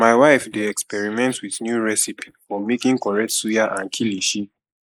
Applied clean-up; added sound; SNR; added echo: neural mask model Resemble Enhance denoiser.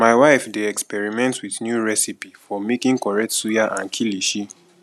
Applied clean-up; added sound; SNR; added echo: none; none; none; none.